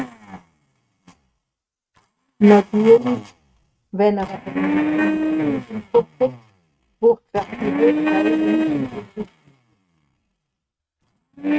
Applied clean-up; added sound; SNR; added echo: neural mask model RNNoise.